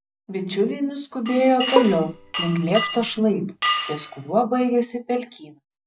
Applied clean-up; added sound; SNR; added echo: none; Bowed string instrument + Glass; 3 dB; none.